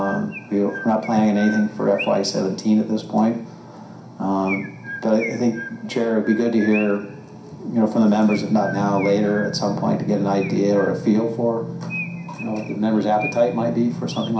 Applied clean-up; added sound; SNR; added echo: none; Chirp, tweet; 16 dB; reverberation time 0.5 s.